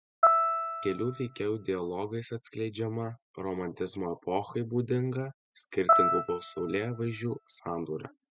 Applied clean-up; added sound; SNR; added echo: neural mask model RNNoise.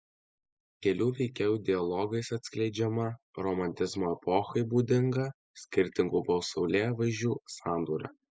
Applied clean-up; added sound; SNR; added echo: neural mask model Resemble Enhance denoiser.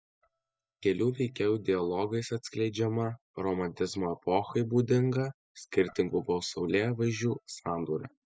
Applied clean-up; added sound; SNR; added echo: neural mask model DeepFilterNet 3.